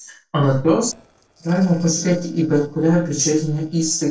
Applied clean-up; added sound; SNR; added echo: neural separator model SepFormer DNS4.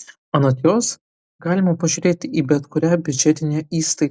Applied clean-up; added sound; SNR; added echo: none; none; none; none.